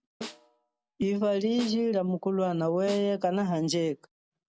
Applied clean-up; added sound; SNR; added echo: none; Snare drum; 18 dB; none.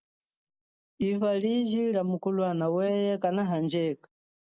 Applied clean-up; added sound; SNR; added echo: neural mask model Resemble Enhance denoiser.